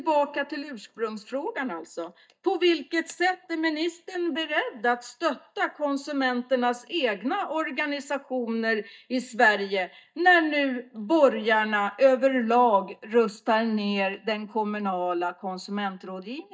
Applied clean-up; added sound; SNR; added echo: neural mask model DeepFilterNet 3.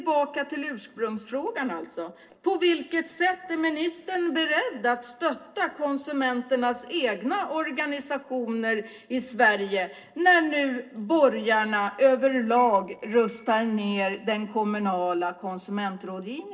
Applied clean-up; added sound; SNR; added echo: neural separator model SepFormer DNS4.